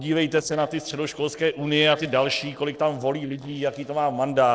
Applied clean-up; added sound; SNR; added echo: neural separator model SepFormer DNS4.